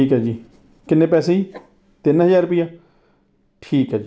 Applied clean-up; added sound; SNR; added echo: none; none; none; none.